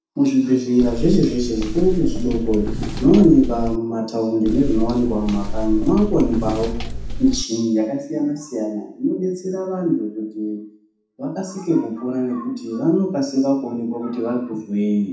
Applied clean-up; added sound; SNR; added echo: none; Walk, footsteps; 3 dB; reverberation time 0.7 s.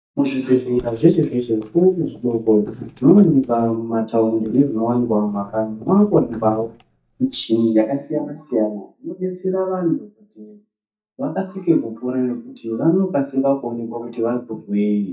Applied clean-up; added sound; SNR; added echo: neural mask model DeepFilterNet 3.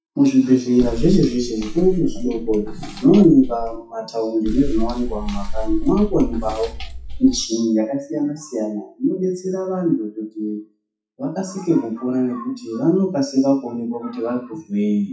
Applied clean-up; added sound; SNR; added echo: classical method WPE with log-MMSE.